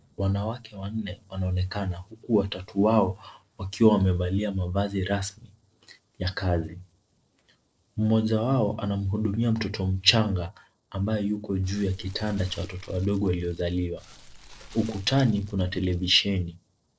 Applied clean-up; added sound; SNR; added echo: neural separator model SepFormer DNS4.